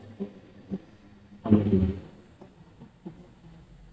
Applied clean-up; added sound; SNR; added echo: neural mask model DeepFilterNet 3.